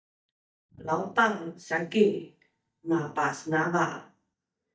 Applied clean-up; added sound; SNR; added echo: neural mask model DeepFilterNet 3.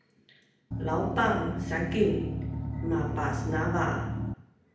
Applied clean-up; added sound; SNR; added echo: none; Engine; 1 dB; reverberation time 0.8 s.